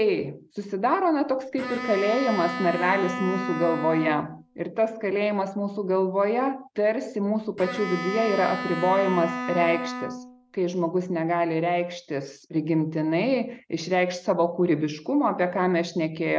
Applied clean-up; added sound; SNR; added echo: none; Bowed string instrument; 8 dB; none.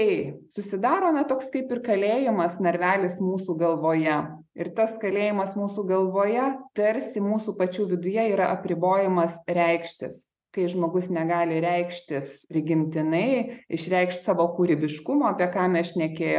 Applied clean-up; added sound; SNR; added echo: none; none; none; none.